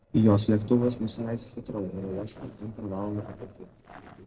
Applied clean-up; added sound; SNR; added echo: neural separator model SepFormer DNS4.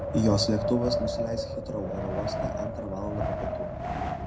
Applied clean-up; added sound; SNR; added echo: none; Wind; 0 dB; reverberation time 0.4 s.